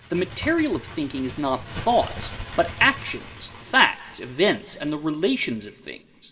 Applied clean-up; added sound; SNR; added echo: none; Bird; 14 dB; reverberation time 1.1 s.